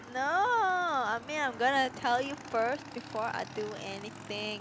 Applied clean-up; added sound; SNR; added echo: none; Motorcycle / Engine; 15 dB; none.